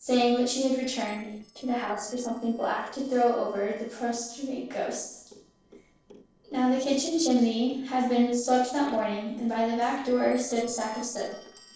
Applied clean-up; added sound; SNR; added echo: neural separator model SepFormer DNS4.